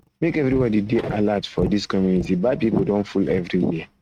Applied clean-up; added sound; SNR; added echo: neural mask model RNNoise.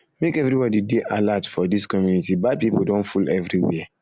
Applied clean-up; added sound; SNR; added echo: none; none; none; none.